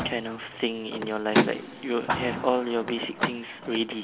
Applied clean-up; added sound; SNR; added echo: none; Car; 2 dB; none.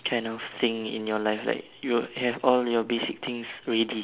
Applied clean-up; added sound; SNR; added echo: none; none; none; none.